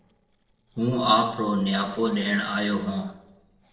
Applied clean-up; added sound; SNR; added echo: neural separator model SepFormer DNS4.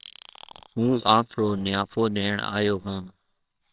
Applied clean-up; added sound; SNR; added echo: neural separator model SepFormer WHAMR!.